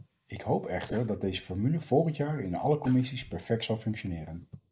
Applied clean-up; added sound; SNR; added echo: neural mask model Resemble Enhance denoiser.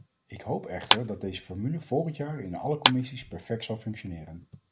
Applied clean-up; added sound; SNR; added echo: none; Clapping; -3 dB; none.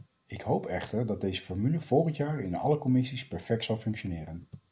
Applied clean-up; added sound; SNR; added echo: none; none; none; none.